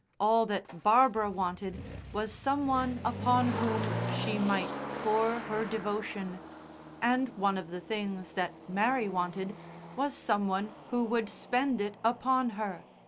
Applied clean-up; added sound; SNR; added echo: none; Motor vehicle (road); 10 dB; none.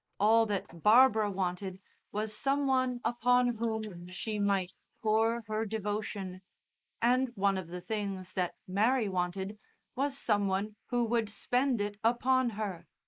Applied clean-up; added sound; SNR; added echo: neural mask model Resemble Enhance denoiser.